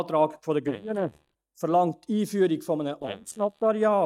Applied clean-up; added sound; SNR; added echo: neural mask model DeepFilterNet 3.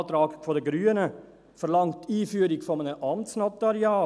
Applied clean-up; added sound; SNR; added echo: none; none; none; none.